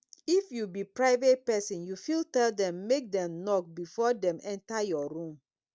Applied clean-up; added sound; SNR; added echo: none; none; none; none.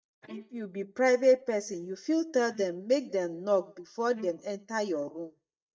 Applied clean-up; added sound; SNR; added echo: neural mask model DeepFilterNet 3.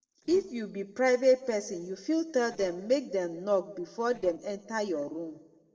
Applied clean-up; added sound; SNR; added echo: neural separator model SepFormer DNS4.